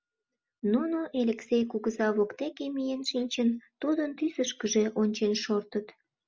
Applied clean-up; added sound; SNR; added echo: none; none; none; none.